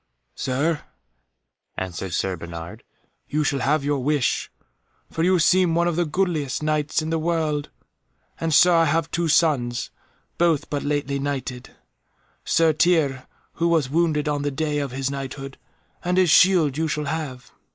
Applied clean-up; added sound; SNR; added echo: neural mask model Resemble Enhance denoiser.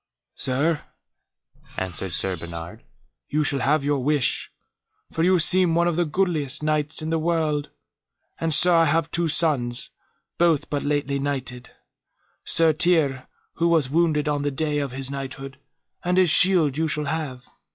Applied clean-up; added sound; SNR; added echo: classical method log-MMSE.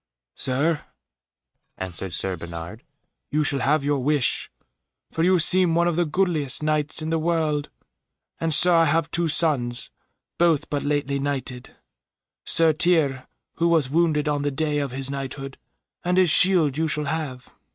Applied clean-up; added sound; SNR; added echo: neural mask model RNNoise.